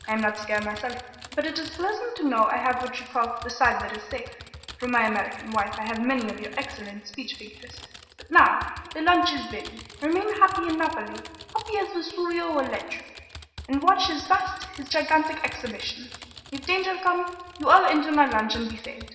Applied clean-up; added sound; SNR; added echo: none; Typing; 18 dB; reverberation time 1.3 s.